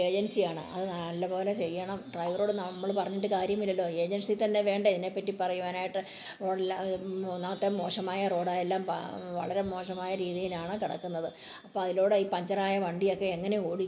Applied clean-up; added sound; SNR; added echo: none; Wind chime; 17 dB; reverberation time 0.9 s.